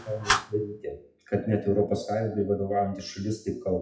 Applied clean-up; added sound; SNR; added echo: classical method WPE with log-MMSE.